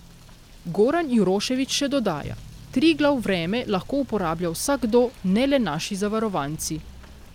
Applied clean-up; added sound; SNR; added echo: none; Motor vehicle (road) / Rain; 19 dB; none.